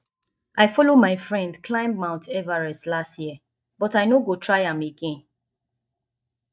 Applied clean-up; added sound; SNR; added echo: neural mask model DeepFilterNet 3.